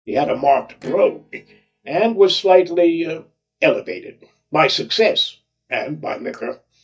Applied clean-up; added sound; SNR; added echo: neural mask model DeepFilterNet 3.